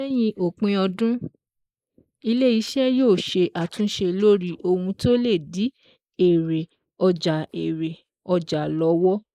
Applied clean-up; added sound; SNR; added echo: neural mask model Resemble Enhance denoiser.